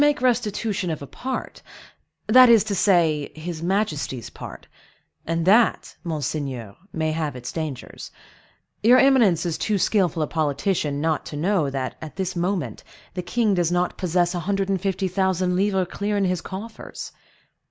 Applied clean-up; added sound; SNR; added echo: none; none; none; none.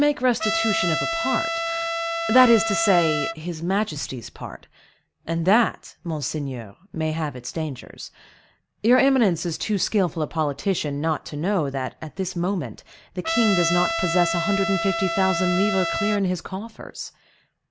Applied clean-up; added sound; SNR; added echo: none; Trumpet; 2 dB; none.